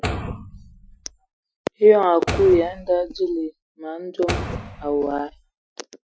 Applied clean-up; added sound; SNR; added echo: classical method Wiener filter.